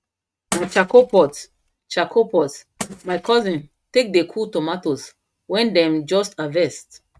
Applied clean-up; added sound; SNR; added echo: neural mask model RNNoise.